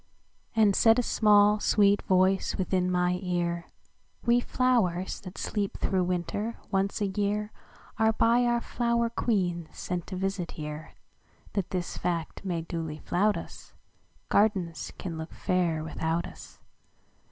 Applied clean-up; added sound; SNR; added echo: none; none; none; none.